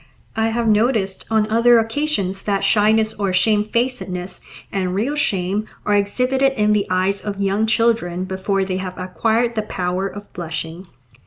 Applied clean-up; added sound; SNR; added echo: none; none; none; none.